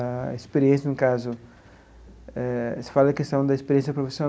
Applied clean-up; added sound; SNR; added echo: none; none; none; none.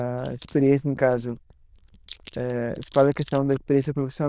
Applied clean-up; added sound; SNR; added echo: neural diffusion model UNIVERSE++.